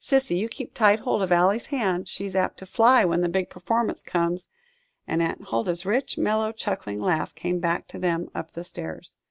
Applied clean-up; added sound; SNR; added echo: none; none; none; none.